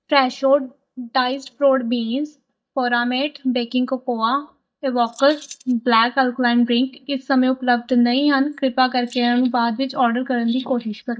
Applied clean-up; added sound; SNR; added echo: neural mask model DeepFilterNet 3.